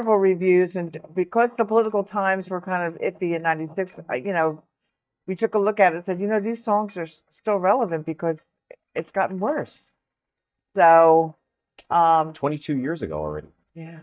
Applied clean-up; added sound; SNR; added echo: neural mask model DeepFilterNet 3.